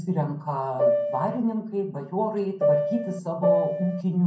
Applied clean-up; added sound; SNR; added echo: none; Piano; -3 dB; reverberation time 0.5 s.